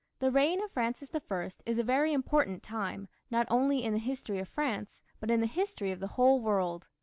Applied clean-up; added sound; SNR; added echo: none; none; none; none.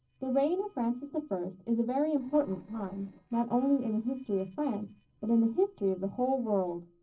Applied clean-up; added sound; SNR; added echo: neural separator model SepFormer DNS4.